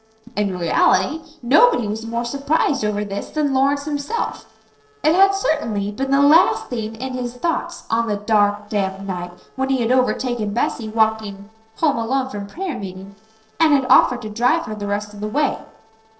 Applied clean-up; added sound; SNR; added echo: neural separator model SepFormer DNS4.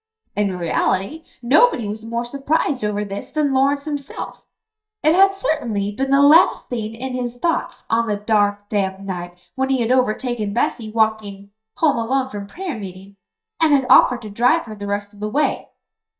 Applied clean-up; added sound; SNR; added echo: neural mask model DeepFilterNet 3.